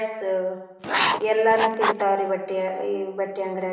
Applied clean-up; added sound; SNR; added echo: none; Writing; 1 dB; reverberation time 0.9 s.